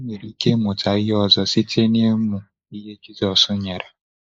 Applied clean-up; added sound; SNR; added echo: neural mask model Resemble Enhance denoiser.